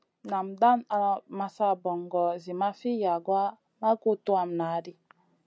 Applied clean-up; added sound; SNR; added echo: none; none; none; none.